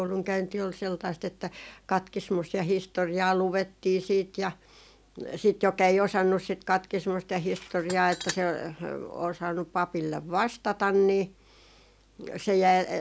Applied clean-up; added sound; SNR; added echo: none; Tools; 12 dB; none.